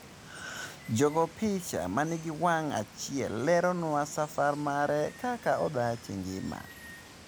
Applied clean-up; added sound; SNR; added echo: none; Water; 19 dB; none.